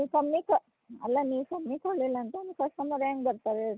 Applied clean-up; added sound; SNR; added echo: none; none; none; none.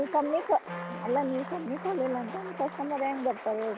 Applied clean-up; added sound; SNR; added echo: none; Wind instrument, woodwind instrument + Applause; 10 dB; none.